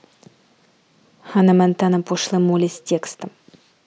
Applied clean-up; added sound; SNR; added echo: none; none; none; none.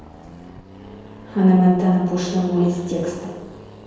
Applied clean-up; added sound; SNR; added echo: none; Accelerating, revving, vroom; 19 dB; reverberation time 1.2 s.